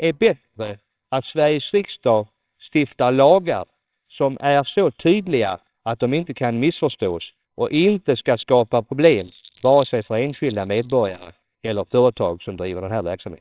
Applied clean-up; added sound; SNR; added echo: neural separator model SepFormer WHAMR!.